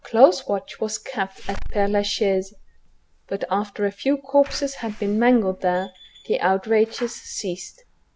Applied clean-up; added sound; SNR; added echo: none; Slam / Alarm; 12 dB; none.